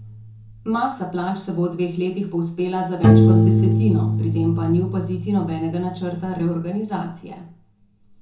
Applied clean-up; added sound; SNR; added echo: none; Piano; -2 dB; reverberation time 0.6 s.